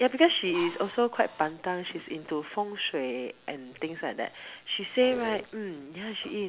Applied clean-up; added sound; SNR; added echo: none; Drill; 14 dB; none.